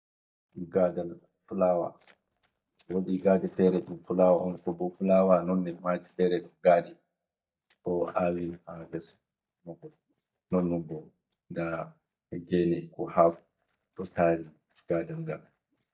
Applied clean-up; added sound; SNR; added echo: neural mask model DeepFilterNet 3.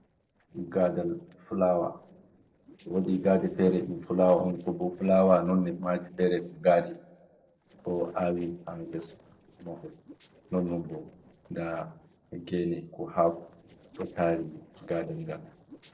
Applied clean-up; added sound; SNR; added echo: neural separator model SepFormer DNS4.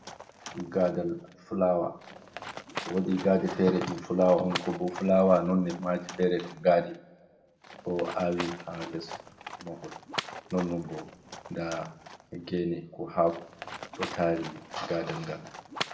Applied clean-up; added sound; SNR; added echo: none; Livestock, farm animals, working animals; 13 dB; reverberation time 0.8 s.